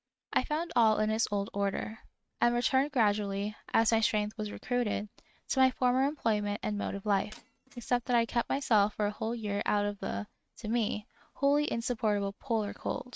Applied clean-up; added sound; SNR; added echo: neural mask model RNNoise.